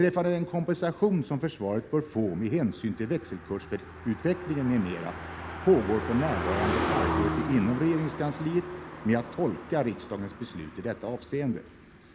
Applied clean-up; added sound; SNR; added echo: none; Car passing by; 7 dB; none.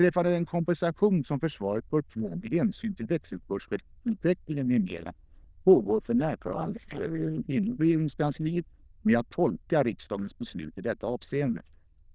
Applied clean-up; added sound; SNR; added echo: neural diffusion model UNIVERSE++.